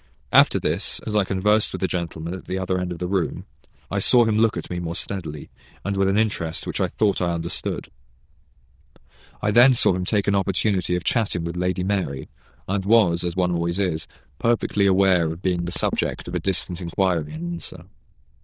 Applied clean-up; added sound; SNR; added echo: neural diffusion model UNIVERSE++.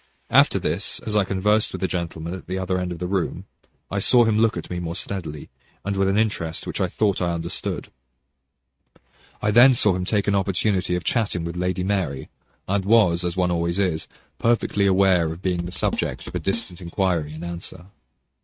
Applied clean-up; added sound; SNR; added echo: neural mask model RNNoise.